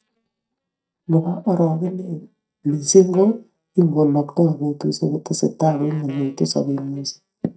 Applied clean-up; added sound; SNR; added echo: neural mask model DeepFilterNet 3.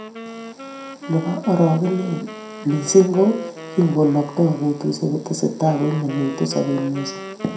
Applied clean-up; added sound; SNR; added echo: none; Wind instrument, woodwind instrument; 14 dB; reverberation time 0.4 s.